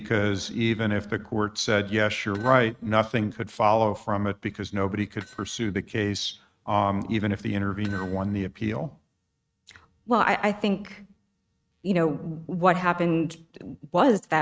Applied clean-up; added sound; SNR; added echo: neural mask model RNNoise.